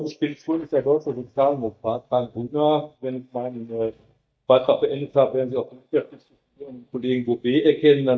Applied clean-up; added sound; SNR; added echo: neural mask model DeepFilterNet 3.